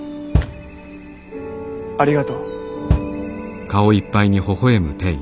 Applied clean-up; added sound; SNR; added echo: none; Bass drum; 7 dB; none.